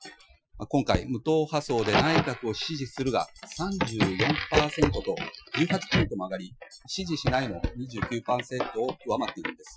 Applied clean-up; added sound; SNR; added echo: classical method Wiener filter.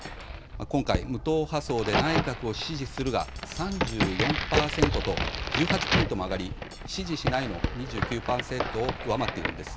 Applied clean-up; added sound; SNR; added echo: none; Crack + Tap; 0 dB; none.